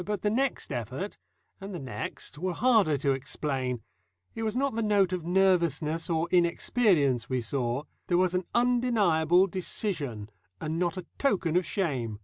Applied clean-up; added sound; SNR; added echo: none; none; none; none.